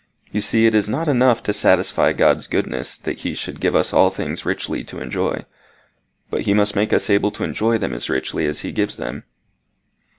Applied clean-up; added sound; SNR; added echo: none; none; none; none.